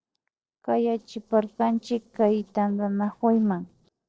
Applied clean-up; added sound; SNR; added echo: neural separator model SepFormer DNS4.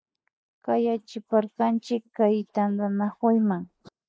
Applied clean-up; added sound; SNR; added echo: neural mask model Resemble Enhance denoiser.